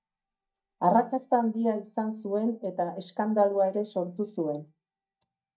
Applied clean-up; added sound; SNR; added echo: neural mask model DeepFilterNet 3.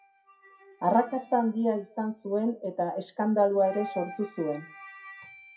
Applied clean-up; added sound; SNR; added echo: classical method WPE with log-MMSE.